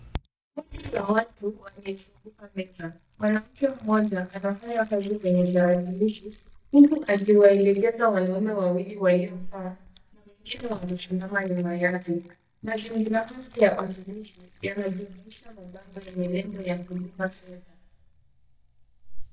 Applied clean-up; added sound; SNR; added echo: neural mask model DeepFilterNet 3.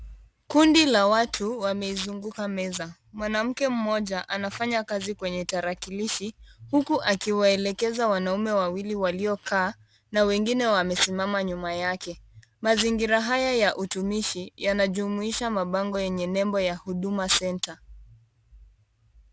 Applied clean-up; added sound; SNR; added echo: none; none; none; none.